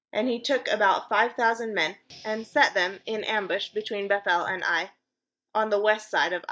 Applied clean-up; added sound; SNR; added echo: neural mask model DeepFilterNet 3.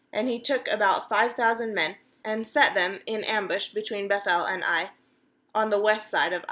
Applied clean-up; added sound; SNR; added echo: none; none; none; none.